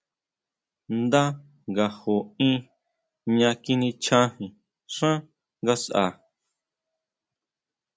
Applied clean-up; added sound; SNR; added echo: none; none; none; none.